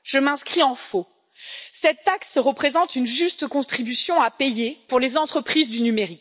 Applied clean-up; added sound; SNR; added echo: none; none; none; none.